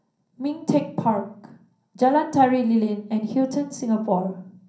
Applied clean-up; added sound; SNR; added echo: none; none; none; reverberation time 0.6 s.